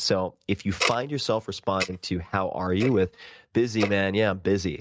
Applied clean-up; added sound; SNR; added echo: neural mask model RNNoise.